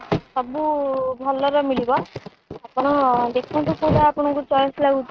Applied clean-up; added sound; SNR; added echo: neural mask model RNNoise.